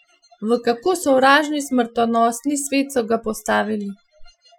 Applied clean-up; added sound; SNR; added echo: classical method Wiener filter.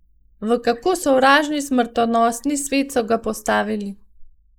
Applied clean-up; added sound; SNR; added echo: neural mask model Resemble Enhance denoiser.